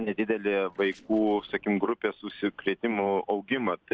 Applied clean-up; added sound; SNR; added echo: neural separator model SepFormer DNS4.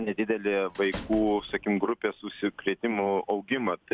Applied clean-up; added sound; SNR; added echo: none; Squeak / Slam / Human group actions; 18 dB; none.